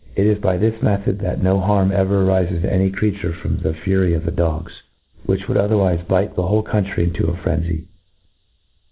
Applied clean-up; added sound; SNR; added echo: none; none; none; none.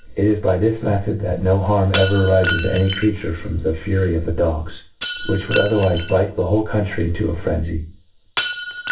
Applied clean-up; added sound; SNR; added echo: none; Shatter; 11 dB; reverberation time 0.3 s.